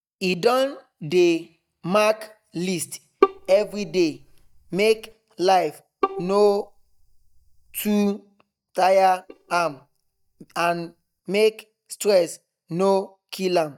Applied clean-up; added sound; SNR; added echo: neural mask model DeepFilterNet 3.